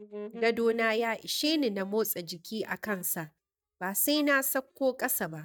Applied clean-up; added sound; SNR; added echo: neural mask model DeepFilterNet 3.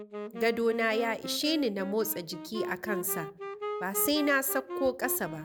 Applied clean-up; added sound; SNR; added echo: none; Wind instrument, woodwind instrument; 8 dB; none.